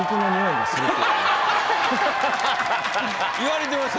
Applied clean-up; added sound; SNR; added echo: none; Cheering; 1 dB; none.